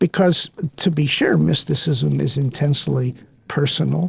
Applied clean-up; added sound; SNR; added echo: neural separator model SepFormer DNS4.